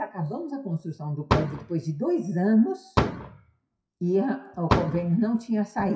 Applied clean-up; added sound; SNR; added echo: classical method WPE with log-MMSE.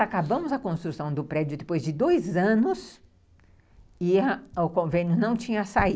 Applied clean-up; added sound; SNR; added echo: none; none; none; none.